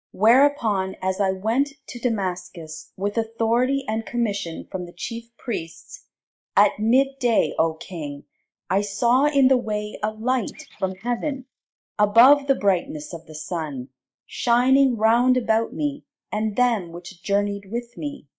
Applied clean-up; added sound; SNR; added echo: neural mask model Resemble Enhance denoiser.